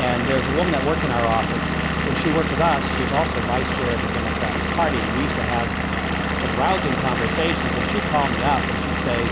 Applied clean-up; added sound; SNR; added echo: none; Engine / Vehicle; -2 dB; none.